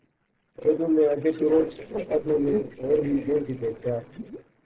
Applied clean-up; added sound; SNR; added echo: neural separator model SepFormer DNS4.